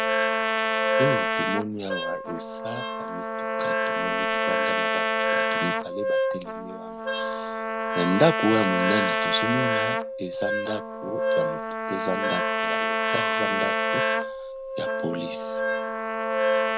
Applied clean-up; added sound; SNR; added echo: none; Wind instrument, woodwind instrument + Trumpet; -5 dB; none.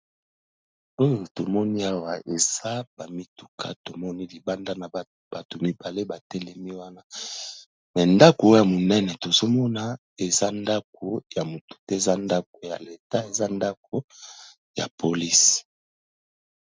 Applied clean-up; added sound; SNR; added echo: none; none; none; none.